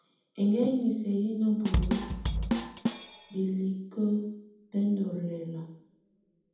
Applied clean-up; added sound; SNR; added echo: none; Drum kit; 0 dB; reverberation time 0.8 s.